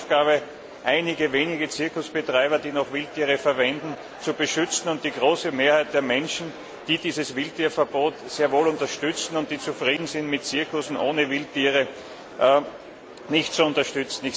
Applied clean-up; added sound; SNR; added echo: none; none; none; none.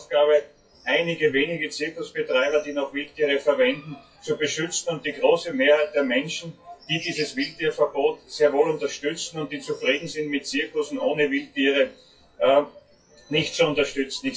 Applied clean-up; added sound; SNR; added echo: classical method WPE with log-MMSE.